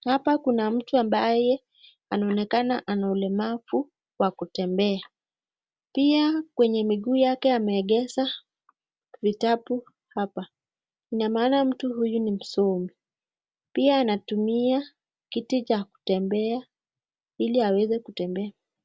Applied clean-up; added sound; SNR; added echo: none; none; none; none.